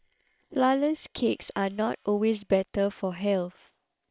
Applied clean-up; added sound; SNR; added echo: neural separator model SepFormer WHAM!.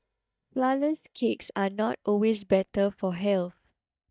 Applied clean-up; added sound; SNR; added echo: neural mask model DeepFilterNet 3.